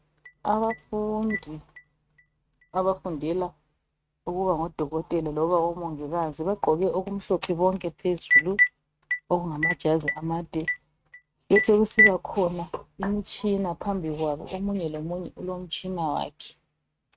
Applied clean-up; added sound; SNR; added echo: neural mask model RNNoise.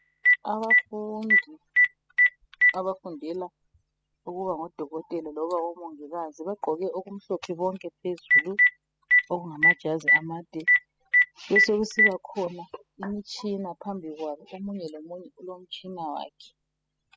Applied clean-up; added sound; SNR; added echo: classical method spectral subtraction.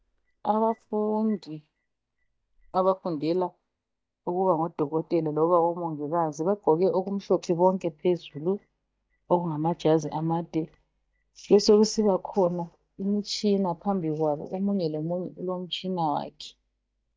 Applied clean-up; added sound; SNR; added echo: neural mask model DeepFilterNet 3.